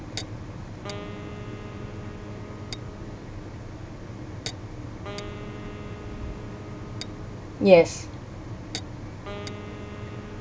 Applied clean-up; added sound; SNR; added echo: none; Wind instrument, woodwind instrument + Tap / Glass; 13 dB; none.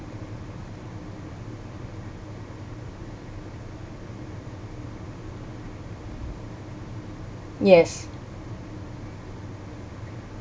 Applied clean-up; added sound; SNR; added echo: none; none; none; none.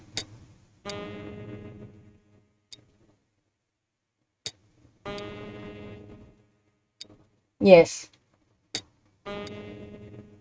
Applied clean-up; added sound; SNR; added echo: neural mask model RNNoise.